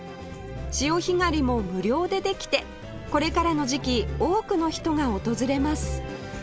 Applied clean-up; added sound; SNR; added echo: none; Growling; 8 dB; none.